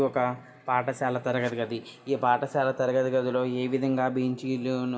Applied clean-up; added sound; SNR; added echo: none; none; none; reverberation time 1.9 s.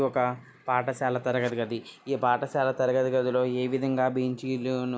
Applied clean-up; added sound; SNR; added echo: none; none; none; none.